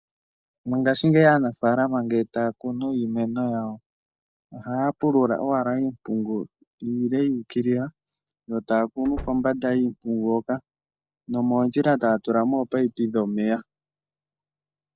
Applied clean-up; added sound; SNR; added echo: neural separator model SepFormer DNS4.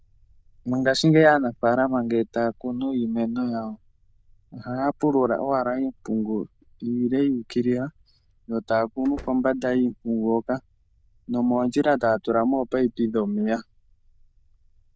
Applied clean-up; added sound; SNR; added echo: neural diffusion model UNIVERSE++.